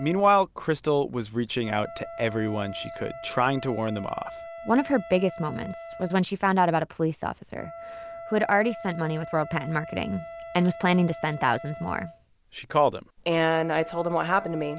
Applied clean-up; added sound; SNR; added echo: none; Wind instrument, woodwind instrument; 15 dB; none.